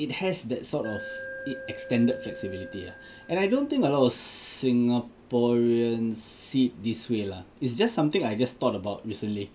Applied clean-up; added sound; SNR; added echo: none; Alarm; 14 dB; none.